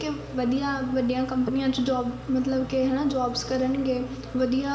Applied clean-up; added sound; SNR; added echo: none; Engine; 15 dB; reverberation time 0.8 s.